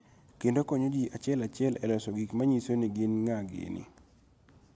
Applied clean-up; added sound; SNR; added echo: none; none; none; none.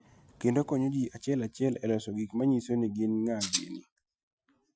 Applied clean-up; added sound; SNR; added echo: classical method Wiener filter.